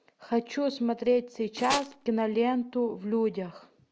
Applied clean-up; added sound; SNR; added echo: none; Tools; 6 dB; none.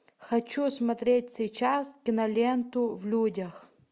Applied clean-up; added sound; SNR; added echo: none; none; none; none.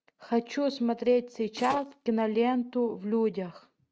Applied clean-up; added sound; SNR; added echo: neural mask model RNNoise.